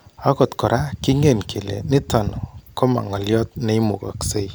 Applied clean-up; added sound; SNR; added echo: none; none; none; none.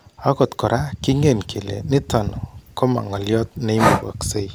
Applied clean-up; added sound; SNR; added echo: none; Breathing; 6 dB; none.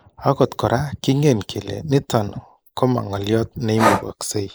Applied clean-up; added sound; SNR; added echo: neural mask model Resemble Enhance denoiser.